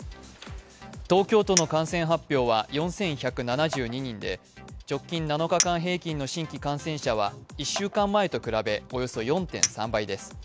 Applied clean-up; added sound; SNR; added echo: none; Chink, clink; 10 dB; none.